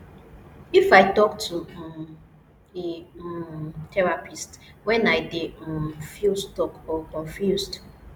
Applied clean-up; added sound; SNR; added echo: none; none; none; none.